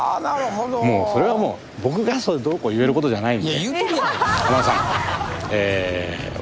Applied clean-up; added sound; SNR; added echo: none; Brass instrument; 14 dB; none.